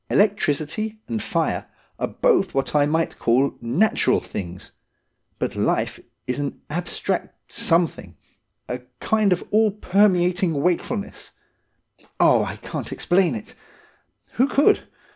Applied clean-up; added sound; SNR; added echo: none; none; none; none.